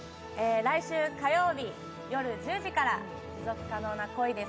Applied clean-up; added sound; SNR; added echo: none; none; none; none.